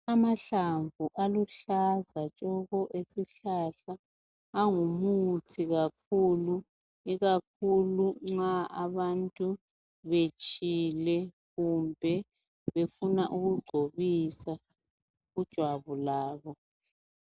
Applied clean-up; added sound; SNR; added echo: none; none; none; none.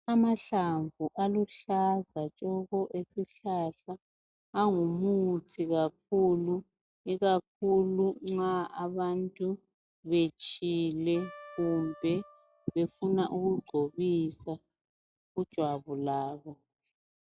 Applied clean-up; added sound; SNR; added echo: classical method log-MMSE.